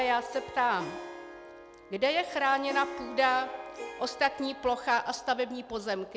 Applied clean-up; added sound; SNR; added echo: none; Harp; 14 dB; none.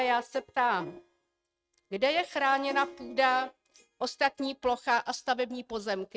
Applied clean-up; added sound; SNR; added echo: neural mask model RNNoise.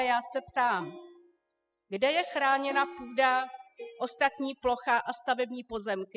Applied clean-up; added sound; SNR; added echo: classical method spectral subtraction.